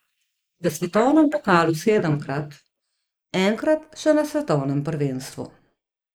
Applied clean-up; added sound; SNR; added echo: neural mask model Resemble Enhance denoiser.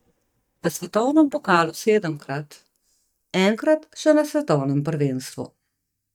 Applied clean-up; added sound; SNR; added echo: neural mask model DeepFilterNet 3.